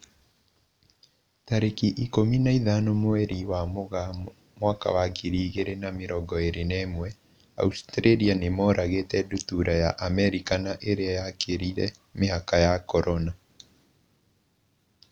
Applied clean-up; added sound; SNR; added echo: none; none; none; none.